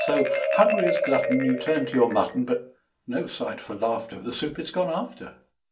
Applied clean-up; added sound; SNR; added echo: none; Marimba, xylophone; 3 dB; reverberation time 0.3 s.